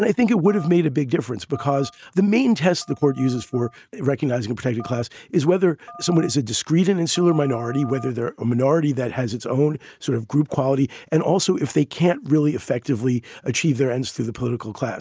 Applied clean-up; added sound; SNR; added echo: neural mask model RNNoise.